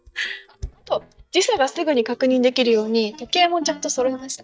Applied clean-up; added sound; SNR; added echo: neural mask model DeepFilterNet 3.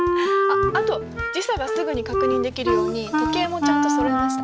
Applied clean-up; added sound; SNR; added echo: none; Wind instrument, woodwind instrument; -5 dB; none.